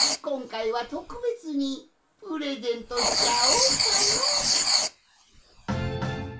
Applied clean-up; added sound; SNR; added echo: none; Writing; -4 dB; reverberation time 0.3 s.